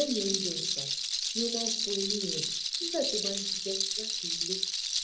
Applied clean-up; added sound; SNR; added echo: none; Rattle; -4 dB; reverberation time 0.3 s.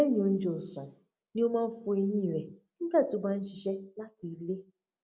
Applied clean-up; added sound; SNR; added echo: none; none; none; none.